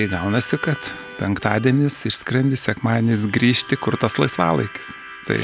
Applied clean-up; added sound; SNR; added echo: none; Harmonica; 17 dB; none.